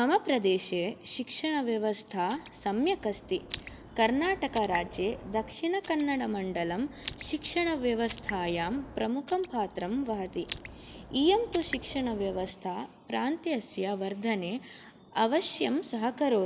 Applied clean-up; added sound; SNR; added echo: none; Raindrop; 14 dB; none.